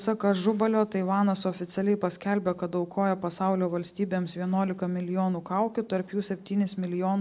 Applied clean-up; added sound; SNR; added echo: none; none; none; none.